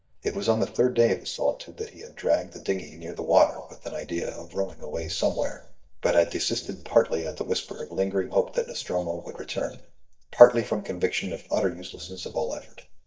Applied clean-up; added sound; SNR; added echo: neural mask model DeepFilterNet 3.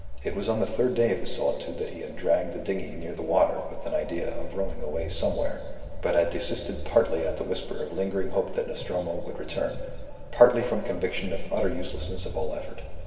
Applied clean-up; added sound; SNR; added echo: none; Walk, footsteps; 4 dB; reverberation time 2.2 s.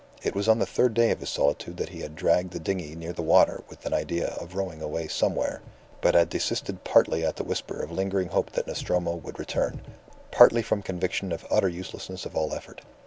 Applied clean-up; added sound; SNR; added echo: none; none; none; none.